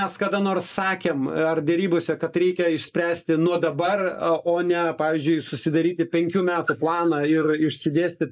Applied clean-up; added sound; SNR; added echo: neural mask model Resemble Enhance denoiser.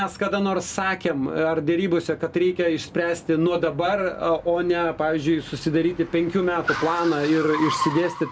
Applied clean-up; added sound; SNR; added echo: none; Car; 12 dB; none.